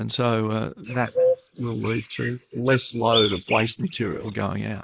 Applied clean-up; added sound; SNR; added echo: neural mask model Resemble Enhance denoiser.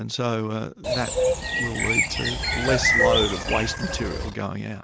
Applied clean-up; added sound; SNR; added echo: none; Bird; -4 dB; none.